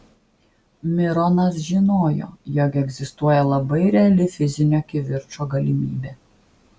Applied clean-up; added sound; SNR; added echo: none; none; none; none.